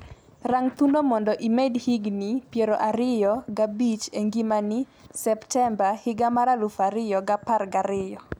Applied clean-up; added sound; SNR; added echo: none; none; none; none.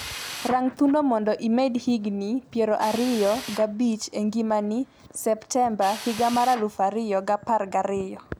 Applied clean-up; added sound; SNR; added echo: none; Drill; 17 dB; none.